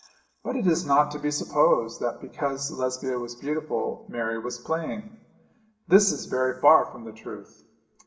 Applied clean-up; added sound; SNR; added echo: none; none; none; reverberation time 0.8 s.